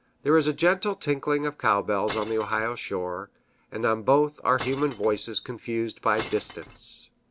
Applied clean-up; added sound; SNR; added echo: none; Glass; 14 dB; none.